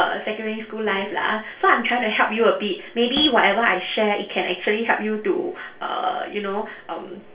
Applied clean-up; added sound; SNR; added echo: none; Snare drum; 18 dB; reverberation time 0.3 s.